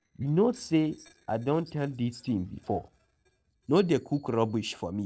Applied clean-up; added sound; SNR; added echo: neural separator model SepFormer DNS4.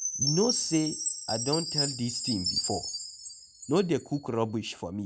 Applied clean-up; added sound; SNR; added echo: none; Chime; 3 dB; none.